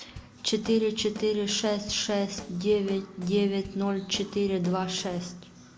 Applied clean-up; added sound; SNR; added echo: none; Drum / Drum kit; 18 dB; reverberation time 2.0 s.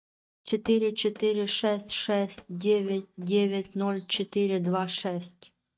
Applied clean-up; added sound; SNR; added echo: neural mask model DeepFilterNet 3.